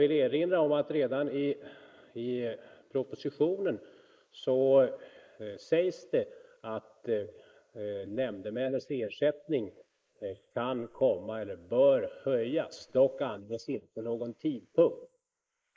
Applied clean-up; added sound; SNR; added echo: neural mask model Resemble Enhance denoiser.